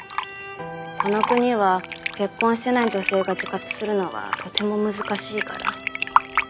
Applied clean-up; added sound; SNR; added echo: none; Fill (with liquid); 4 dB; none.